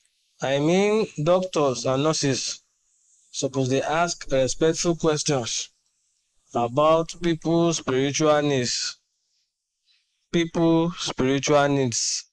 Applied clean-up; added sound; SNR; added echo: neural mask model Resemble Enhance denoiser.